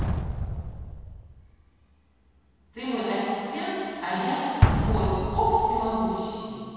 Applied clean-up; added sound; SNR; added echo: none; Explosion; 0 dB; reverberation time 2.1 s.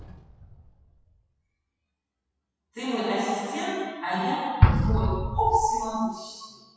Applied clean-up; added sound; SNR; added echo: classical method WPE with log-MMSE.